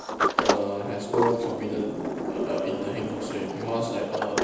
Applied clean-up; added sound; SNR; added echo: none; Sliding door; -2 dB; reverberation time 1.1 s.